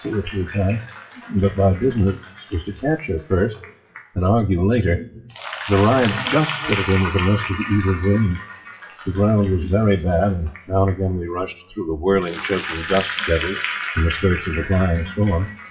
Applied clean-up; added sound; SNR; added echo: classical method WPE with log-MMSE.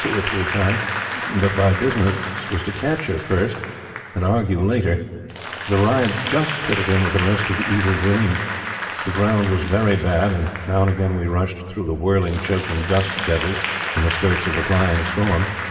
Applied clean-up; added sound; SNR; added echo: none; Applause / Crowd; 7 dB; reverberation time 2.4 s.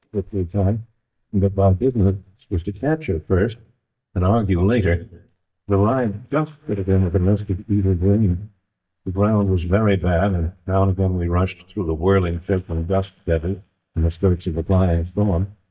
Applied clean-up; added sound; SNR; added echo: neural mask model DeepFilterNet 3.